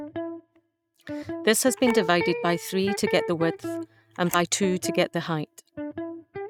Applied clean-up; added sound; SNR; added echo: neural mask model RNNoise.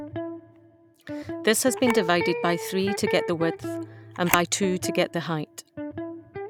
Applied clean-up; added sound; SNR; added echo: none; Electric guitar + Camera; 6 dB; none.